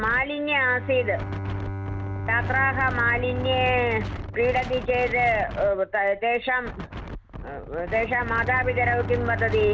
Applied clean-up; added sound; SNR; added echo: none; Bowed string instrument + Wind; 7 dB; none.